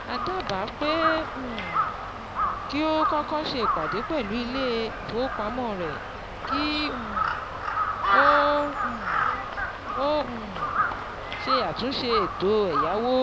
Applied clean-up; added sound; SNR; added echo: none; Crow; -1 dB; none.